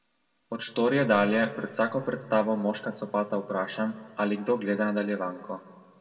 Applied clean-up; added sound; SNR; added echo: none; none; none; reverberation time 1.1 s.